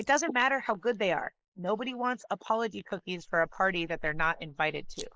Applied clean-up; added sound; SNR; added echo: neural mask model Resemble Enhance denoiser.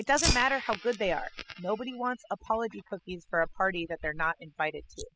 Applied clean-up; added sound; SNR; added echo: classical method spectral subtraction.